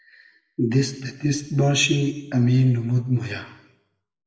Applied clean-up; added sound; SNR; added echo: none; none; none; reverberation time 0.9 s.